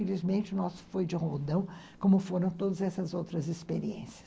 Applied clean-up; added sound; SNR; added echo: none; none; none; none.